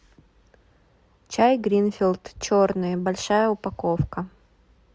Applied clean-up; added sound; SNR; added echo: none; none; none; none.